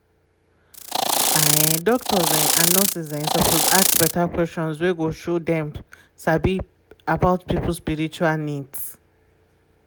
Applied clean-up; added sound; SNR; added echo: none; Insect; -4 dB; none.